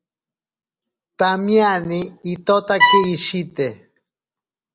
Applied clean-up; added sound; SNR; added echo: none; Bowed string instrument; -4 dB; none.